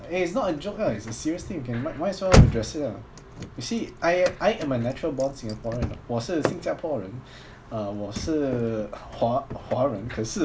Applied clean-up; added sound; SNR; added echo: none; Slam / Car; 2 dB; none.